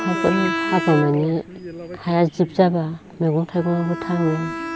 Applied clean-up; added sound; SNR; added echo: none; Bowed string instrument; 8 dB; none.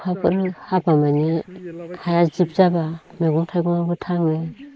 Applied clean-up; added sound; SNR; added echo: neural mask model Resemble Enhance denoiser.